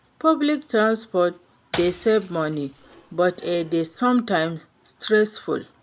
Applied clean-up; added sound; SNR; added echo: none; Shatter / Crushing; 17 dB; none.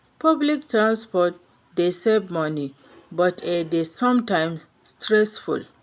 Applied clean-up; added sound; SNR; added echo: none; none; none; none.